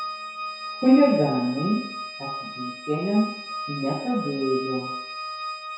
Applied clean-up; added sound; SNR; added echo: none; Organ; 9 dB; reverberation time 0.7 s.